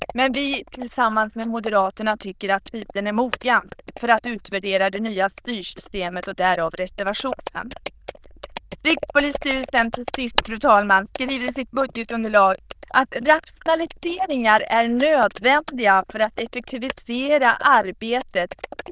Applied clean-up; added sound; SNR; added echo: neural diffusion model UNIVERSE++.